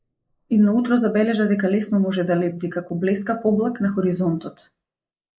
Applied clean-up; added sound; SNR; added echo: neural mask model Resemble Enhance denoiser.